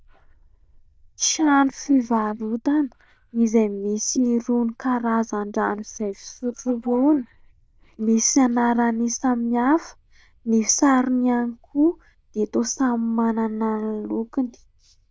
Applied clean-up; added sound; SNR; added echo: neural diffusion model UNIVERSE++.